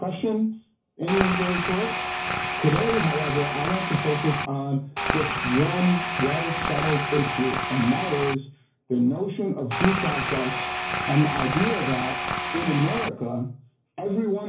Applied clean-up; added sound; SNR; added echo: none; Tools; 1 dB; reverberation time 0.5 s.